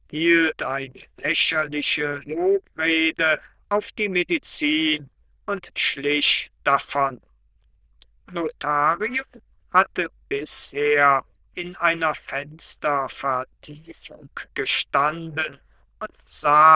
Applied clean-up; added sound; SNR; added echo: neural diffusion model UNIVERSE++.